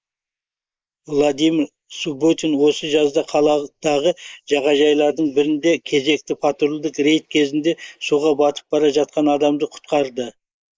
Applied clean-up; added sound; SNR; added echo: neural mask model Resemble Enhance denoiser.